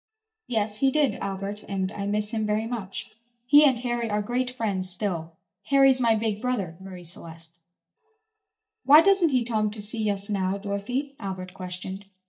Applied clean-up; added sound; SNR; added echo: neural mask model DeepFilterNet 3.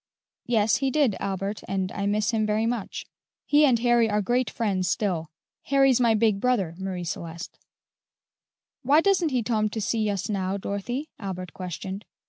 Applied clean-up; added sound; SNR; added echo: none; none; none; none.